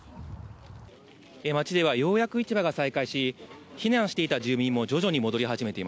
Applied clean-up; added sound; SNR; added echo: none; none; none; none.